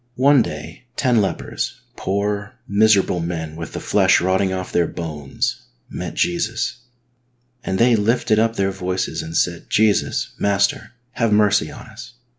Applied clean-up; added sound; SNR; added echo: none; none; none; none.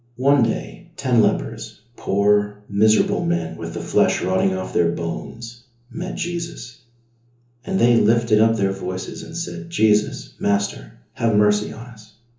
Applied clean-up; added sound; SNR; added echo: none; none; none; reverberation time 0.8 s.